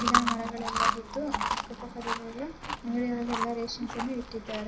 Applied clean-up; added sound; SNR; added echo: none; Chewing, mastication; -2 dB; reverberation time 0.4 s.